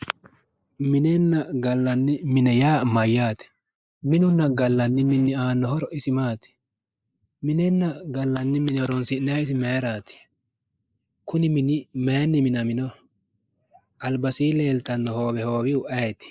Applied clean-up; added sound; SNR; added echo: neural mask model Resemble Enhance denoiser.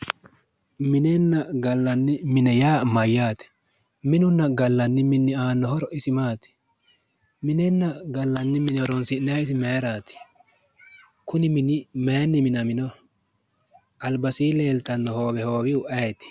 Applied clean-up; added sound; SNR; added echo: none; none; none; none.